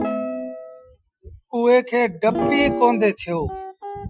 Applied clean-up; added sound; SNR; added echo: classical method Wiener filter.